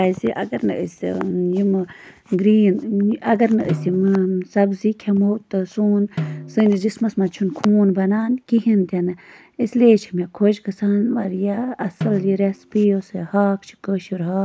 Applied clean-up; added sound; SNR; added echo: none; Snare drum; 14 dB; none.